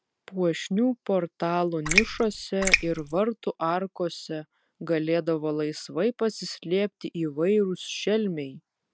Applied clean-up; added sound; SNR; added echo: none; Raindrop; -1 dB; none.